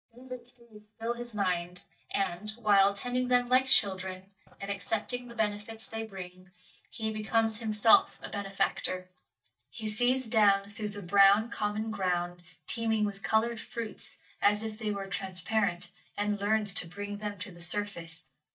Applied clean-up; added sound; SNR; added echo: neural mask model DeepFilterNet 3.